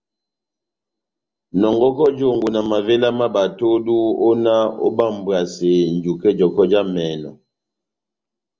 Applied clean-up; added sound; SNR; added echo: none; none; none; none.